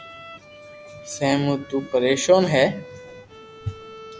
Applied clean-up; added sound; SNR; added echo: none; Bowed string instrument; 19 dB; none.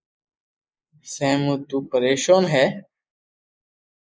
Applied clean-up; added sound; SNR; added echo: neural mask model Resemble Enhance denoiser.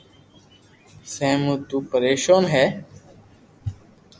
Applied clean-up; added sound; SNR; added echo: none; none; none; none.